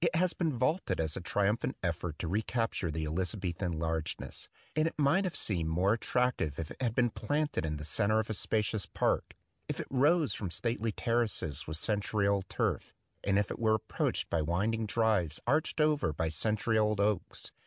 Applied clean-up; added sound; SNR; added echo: none; none; none; none.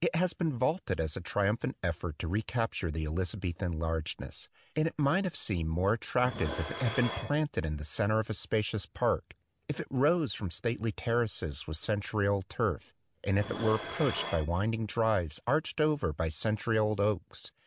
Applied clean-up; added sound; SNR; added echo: none; Dishes, pots, and pans; 12 dB; none.